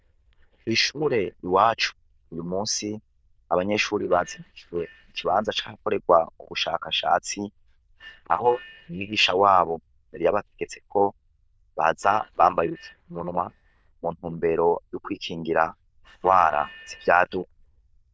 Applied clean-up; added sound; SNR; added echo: neural diffusion model UNIVERSE++.